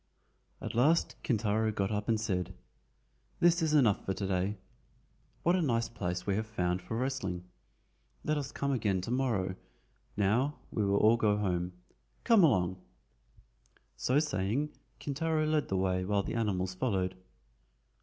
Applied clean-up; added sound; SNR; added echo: none; none; none; none.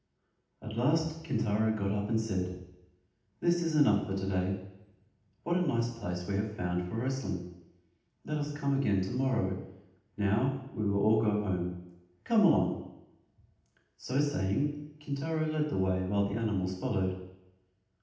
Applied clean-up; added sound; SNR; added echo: none; none; none; reverberation time 0.8 s.